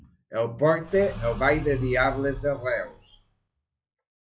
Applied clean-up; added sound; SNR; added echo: classical method log-MMSE.